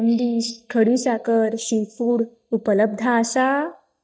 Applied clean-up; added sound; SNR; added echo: neural mask model DeepFilterNet 3.